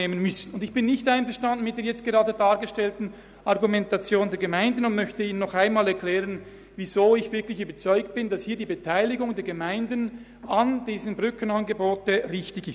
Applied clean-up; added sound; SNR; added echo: none; none; none; none.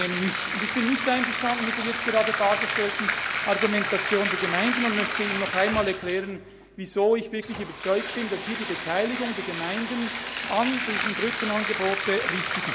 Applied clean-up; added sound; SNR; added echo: none; Bathtub (filling or washing); 1 dB; none.